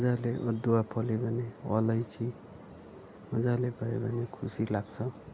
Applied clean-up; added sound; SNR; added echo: none; none; none; none.